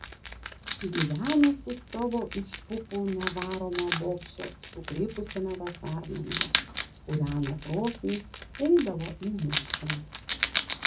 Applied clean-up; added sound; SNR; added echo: none; Wild animals; 6 dB; reverberation time 0.4 s.